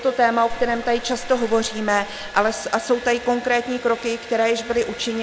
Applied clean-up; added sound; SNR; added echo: none; Domestic sounds, home sounds + Water / Splash, splatter; 13 dB; none.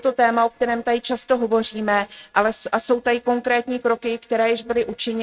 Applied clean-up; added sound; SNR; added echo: neural mask model RNNoise.